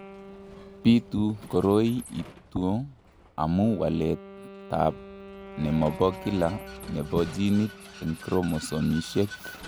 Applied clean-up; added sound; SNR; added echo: none; Wind instrument, woodwind instrument + Vehicle; 16 dB; none.